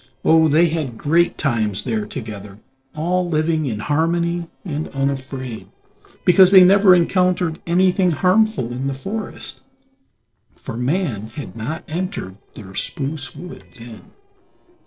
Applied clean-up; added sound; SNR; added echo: neural separator model SepFormer DNS4.